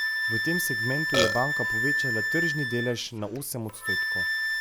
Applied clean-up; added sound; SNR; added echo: none; Wind instrument, woodwind instrument + Burping, eructation; -4 dB; none.